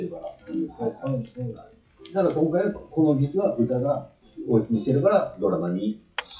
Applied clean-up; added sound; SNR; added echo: classical method WPE with log-MMSE.